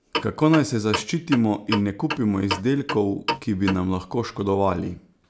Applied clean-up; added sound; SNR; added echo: none; Clock; 8 dB; none.